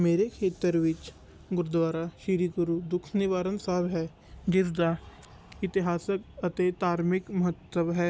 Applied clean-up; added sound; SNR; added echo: none; none; none; none.